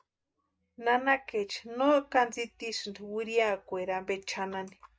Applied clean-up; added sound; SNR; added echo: none; none; none; none.